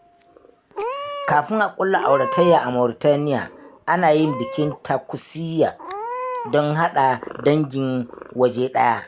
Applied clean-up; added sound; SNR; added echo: none; Meow / Purr; 11 dB; none.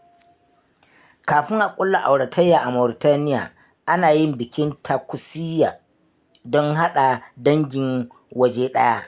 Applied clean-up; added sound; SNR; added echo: none; none; none; none.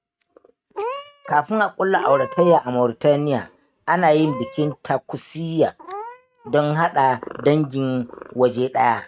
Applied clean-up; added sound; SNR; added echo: neural mask model RNNoise.